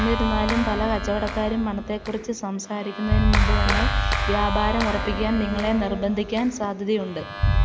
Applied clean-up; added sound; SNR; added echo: none; Clapping; -1 dB; none.